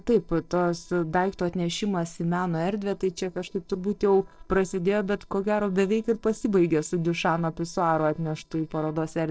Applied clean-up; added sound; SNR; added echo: neural separator model SepFormer DNS4.